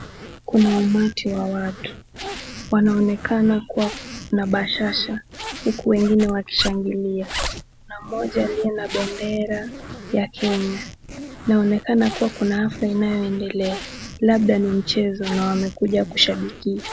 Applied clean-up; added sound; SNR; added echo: none; Zipper (clothing); 12 dB; none.